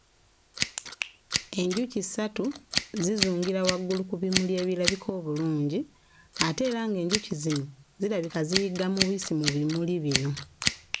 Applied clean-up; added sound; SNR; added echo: none; Scissors; 5 dB; none.